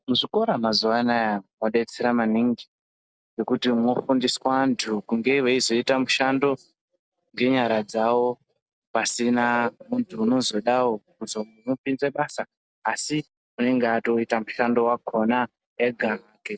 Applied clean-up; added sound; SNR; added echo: none; none; none; none.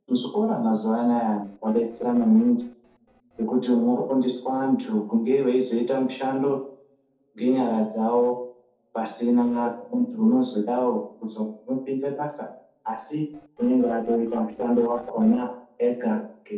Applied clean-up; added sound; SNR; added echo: neural separator model SepFormer DNS4.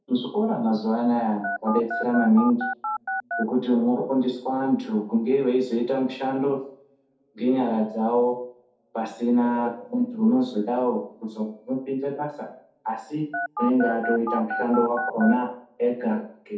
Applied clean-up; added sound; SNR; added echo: none; Telephone; 5 dB; reverberation time 0.5 s.